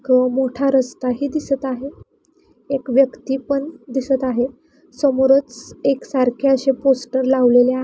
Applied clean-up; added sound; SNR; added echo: none; none; none; none.